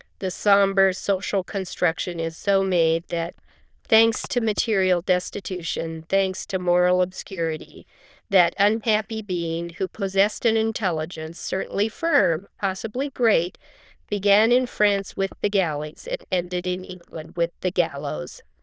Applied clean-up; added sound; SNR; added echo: neural diffusion model UNIVERSE++.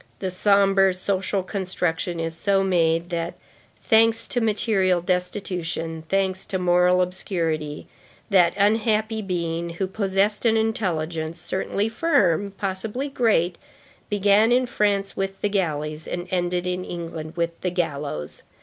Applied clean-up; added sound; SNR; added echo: none; none; none; none.